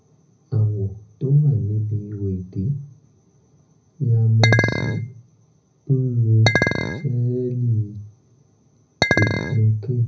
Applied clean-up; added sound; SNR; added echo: none; Chink, clink; 1 dB; reverberation time 0.4 s.